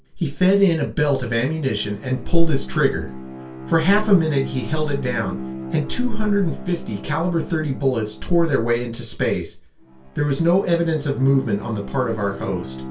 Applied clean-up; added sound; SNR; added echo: none; Bowed string instrument; 15 dB; reverberation time 0.2 s.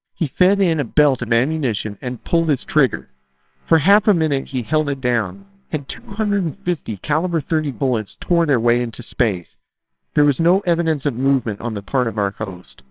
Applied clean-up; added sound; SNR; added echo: neural separator model SepFormer WHAMR!.